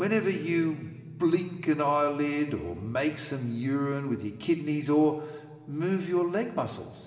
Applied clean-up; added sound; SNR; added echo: none; Guitar; 19 dB; reverberation time 2.1 s.